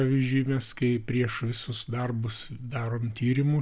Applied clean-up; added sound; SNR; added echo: none; none; none; none.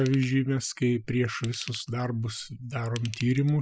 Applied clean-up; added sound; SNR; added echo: classical method spectral subtraction.